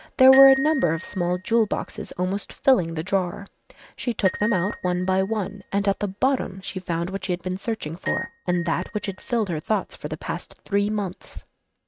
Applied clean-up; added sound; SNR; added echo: neural mask model RNNoise.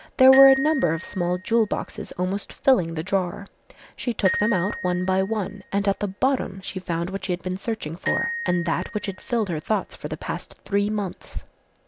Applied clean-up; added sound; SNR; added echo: none; Glockenspiel; 11 dB; none.